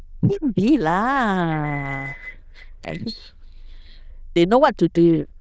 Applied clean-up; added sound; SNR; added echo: neural diffusion model UNIVERSE++.